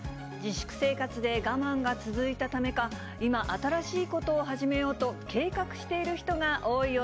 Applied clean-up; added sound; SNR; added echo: none; none; none; none.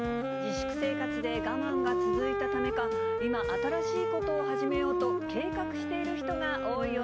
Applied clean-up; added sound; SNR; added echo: none; Wind instrument, woodwind instrument; -4 dB; none.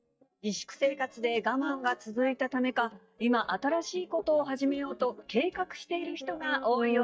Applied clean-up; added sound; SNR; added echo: neural mask model DeepFilterNet 3.